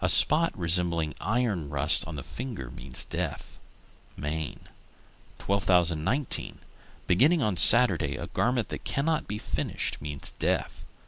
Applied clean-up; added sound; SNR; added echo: none; none; none; none.